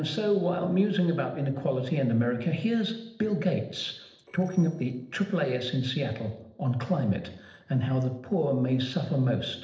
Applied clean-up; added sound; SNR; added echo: neural separator model SepFormer DNS4.